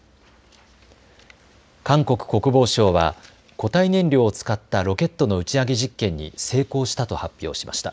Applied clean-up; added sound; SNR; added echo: none; none; none; none.